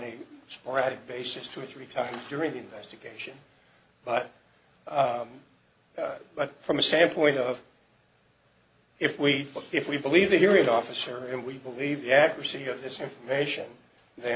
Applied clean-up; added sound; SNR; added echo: none; none; none; none.